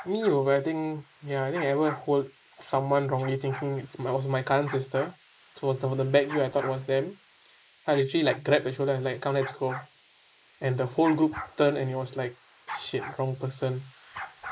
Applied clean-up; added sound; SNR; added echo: neural mask model Resemble Enhance denoiser.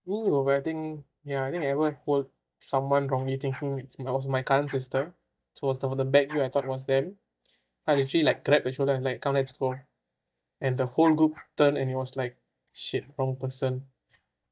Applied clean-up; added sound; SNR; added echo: neural mask model DeepFilterNet 3.